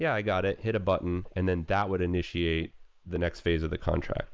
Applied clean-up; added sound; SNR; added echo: neural mask model Resemble Enhance denoiser.